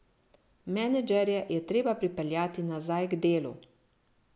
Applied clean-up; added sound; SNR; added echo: none; none; none; none.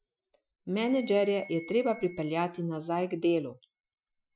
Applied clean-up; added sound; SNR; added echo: classical method Wiener filter.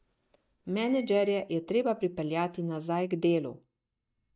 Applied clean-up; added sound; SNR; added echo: neural mask model DeepFilterNet 3.